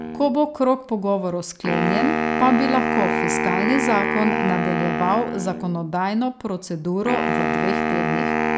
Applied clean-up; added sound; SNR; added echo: none; Wind instrument, woodwind instrument; 1 dB; none.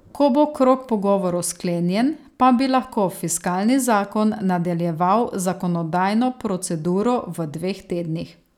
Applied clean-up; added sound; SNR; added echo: none; none; none; none.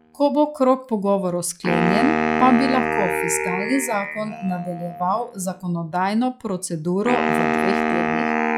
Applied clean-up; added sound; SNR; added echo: classical method log-MMSE.